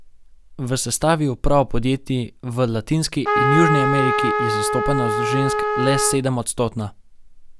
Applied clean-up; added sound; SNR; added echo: none; Trumpet; -1 dB; none.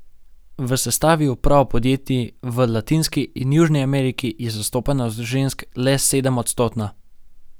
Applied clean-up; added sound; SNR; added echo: none; none; none; none.